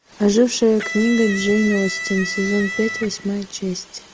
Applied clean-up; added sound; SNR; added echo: none; Electric guitar; 9 dB; none.